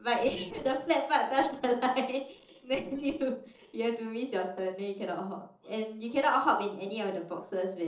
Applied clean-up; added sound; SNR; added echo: neural separator model SepFormer DNS4.